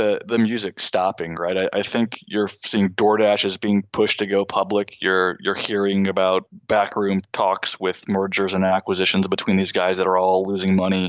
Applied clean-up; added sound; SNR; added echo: none; none; none; none.